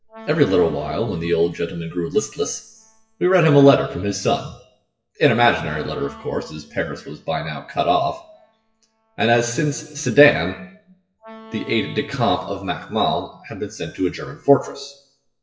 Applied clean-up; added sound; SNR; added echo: classical method WPE with log-MMSE.